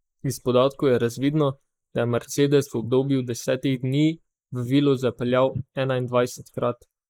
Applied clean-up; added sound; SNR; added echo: neural mask model Resemble Enhance denoiser.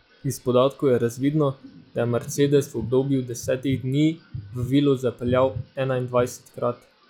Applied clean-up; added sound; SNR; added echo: classical method log-MMSE.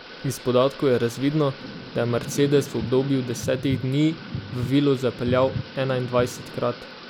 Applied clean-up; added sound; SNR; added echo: none; Bass guitar + Thunder / Rain; 11 dB; none.